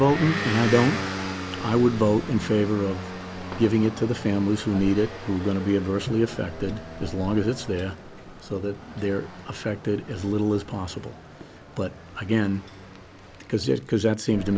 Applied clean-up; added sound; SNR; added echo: none; Motor vehicle (road) / Engine; 10 dB; none.